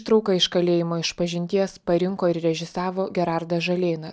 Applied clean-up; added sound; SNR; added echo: none; none; none; none.